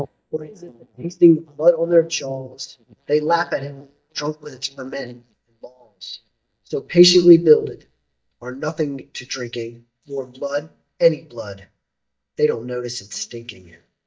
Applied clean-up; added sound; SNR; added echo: neural mask model DeepFilterNet 3.